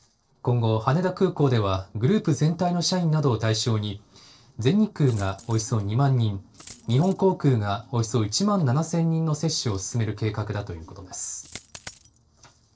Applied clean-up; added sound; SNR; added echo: neural separator model SepFormer DNS4.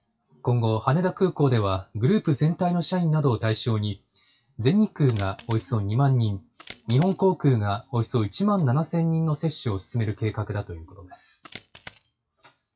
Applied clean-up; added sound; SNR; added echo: classical method WPE with log-MMSE.